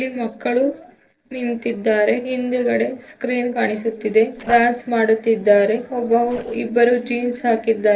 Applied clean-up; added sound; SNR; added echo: neural separator model SepFormer DNS4.